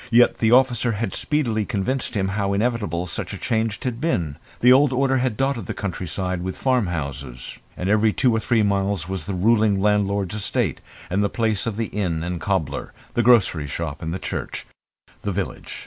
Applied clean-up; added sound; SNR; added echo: none; none; none; none.